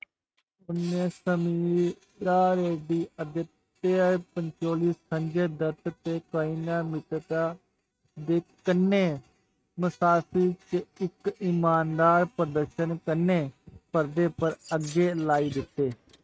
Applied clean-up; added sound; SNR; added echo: neural mask model RNNoise.